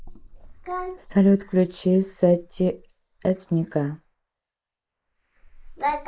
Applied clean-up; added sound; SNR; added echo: neural mask model Resemble Enhance denoiser.